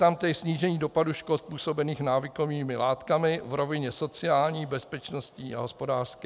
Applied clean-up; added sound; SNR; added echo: none; none; none; none.